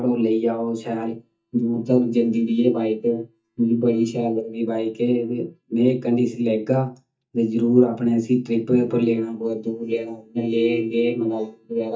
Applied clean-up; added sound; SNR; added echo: neural mask model DeepFilterNet 3.